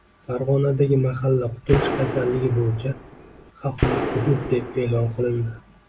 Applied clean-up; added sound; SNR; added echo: none; Gunshot, gunfire; 5 dB; none.